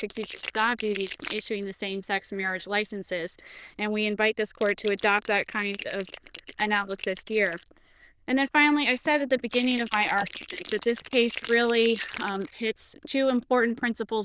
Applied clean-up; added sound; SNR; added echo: neural diffusion model UNIVERSE++.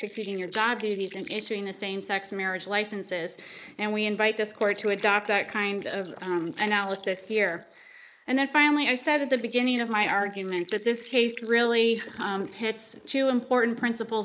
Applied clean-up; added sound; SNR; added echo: neural mask model Resemble Enhance denoiser.